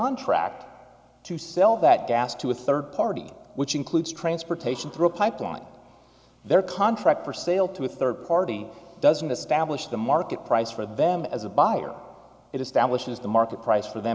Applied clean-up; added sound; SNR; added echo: none; none; none; none.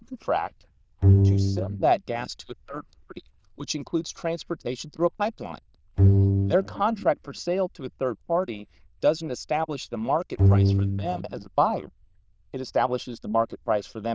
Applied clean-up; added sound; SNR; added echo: neural diffusion model UNIVERSE++.